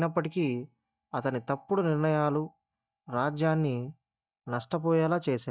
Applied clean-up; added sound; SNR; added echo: neural mask model DeepFilterNet 3.